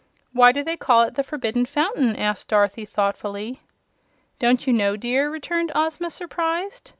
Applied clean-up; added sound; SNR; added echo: none; none; none; none.